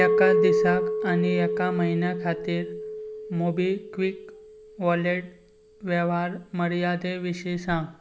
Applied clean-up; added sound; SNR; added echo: none; Chink, clink; 2 dB; none.